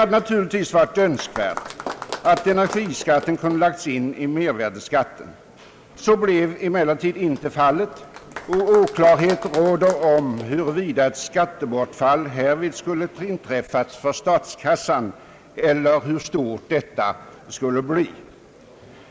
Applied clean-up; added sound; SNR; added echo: none; Applause; 14 dB; none.